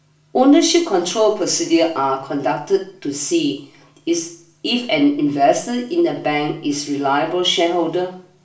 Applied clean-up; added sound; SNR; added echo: none; none; none; reverberation time 0.4 s.